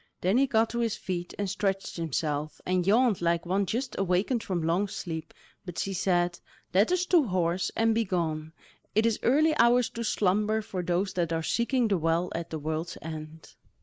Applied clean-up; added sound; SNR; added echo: neural mask model Resemble Enhance denoiser.